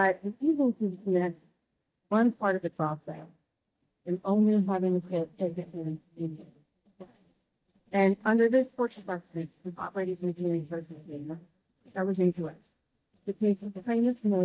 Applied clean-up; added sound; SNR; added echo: neural mask model DeepFilterNet 3.